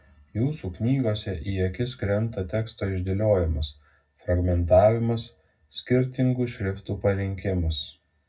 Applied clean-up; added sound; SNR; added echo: none; none; none; reverberation time 0.4 s.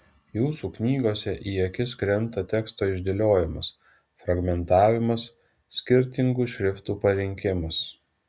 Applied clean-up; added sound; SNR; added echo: none; none; none; none.